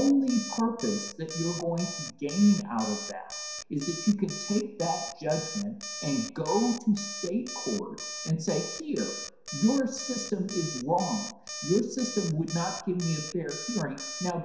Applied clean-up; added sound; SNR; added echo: none; Alarm; 10 dB; reverberation time 0.7 s.